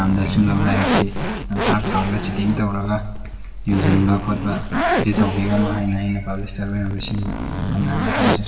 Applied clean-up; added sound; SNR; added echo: none; Zipper (clothing); 1 dB; reverberation time 1.0 s.